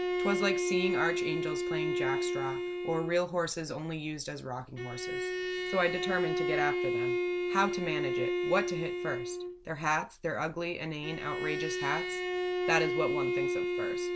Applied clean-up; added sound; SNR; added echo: none; Bowed string instrument; -1 dB; none.